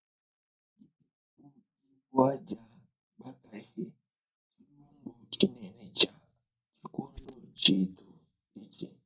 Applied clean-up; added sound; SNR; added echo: neural mask model DeepFilterNet 3.